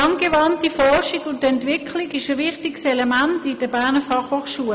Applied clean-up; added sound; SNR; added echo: none; none; none; none.